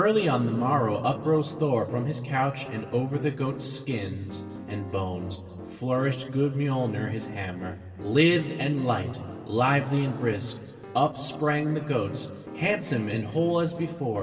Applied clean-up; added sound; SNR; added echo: none; Piano; 16 dB; reverberation time 2.4 s.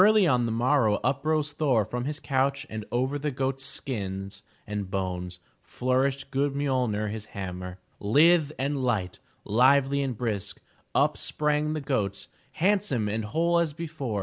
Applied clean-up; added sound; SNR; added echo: none; none; none; none.